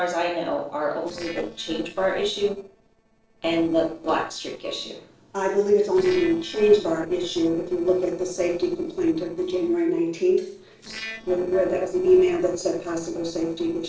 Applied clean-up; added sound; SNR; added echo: neural separator model SepFormer DNS4.